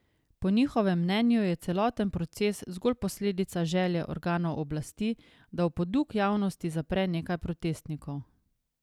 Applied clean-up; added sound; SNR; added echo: none; none; none; none.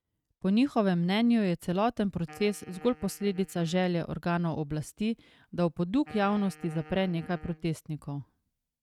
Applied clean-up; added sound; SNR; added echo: neural mask model RNNoise.